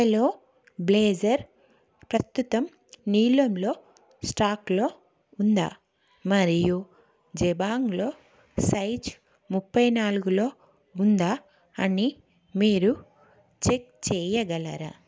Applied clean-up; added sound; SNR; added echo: none; none; none; none.